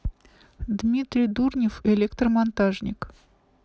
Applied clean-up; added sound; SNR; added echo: none; none; none; none.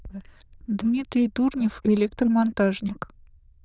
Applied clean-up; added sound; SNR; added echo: neural diffusion model UNIVERSE++.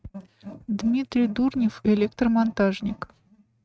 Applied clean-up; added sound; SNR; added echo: neural mask model RNNoise.